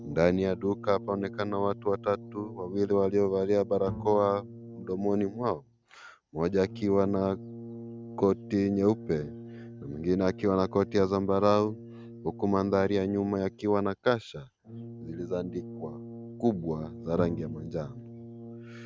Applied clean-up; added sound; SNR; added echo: none; Bowed string instrument + Brass instrument; 14 dB; none.